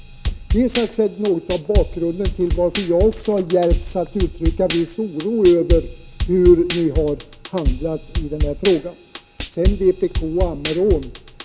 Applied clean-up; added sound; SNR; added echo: none; Drum kit; 4 dB; none.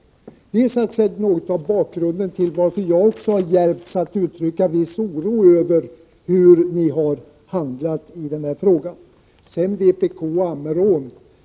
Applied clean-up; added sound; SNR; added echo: none; none; none; none.